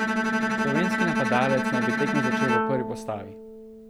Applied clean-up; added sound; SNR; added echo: none; Bowed string instrument; -3 dB; none.